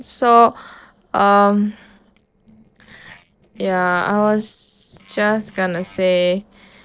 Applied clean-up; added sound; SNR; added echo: neural separator model SepFormer DNS4.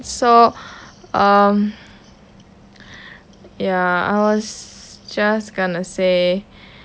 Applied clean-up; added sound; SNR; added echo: none; none; none; none.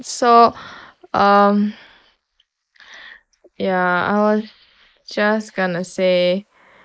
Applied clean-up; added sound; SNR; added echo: neural mask model Resemble Enhance denoiser.